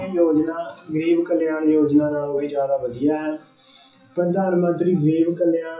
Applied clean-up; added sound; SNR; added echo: classical method WPE with log-MMSE.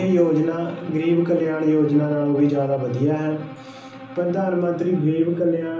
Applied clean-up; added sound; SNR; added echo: none; Bowed string instrument; 20 dB; reverberation time 1.2 s.